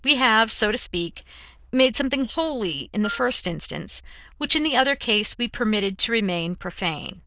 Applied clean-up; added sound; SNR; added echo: neural diffusion model UNIVERSE++.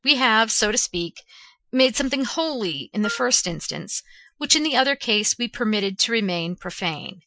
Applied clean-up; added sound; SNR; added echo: classical method Wiener filter.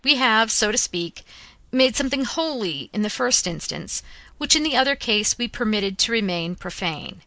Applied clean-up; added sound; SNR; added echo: neural mask model Resemble Enhance denoiser.